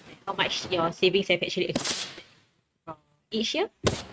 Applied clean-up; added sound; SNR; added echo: neural mask model RNNoise.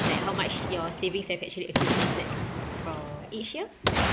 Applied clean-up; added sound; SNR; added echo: none; Boom; -4 dB; none.